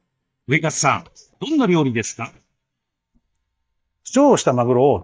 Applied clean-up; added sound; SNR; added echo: neural mask model DeepFilterNet 3.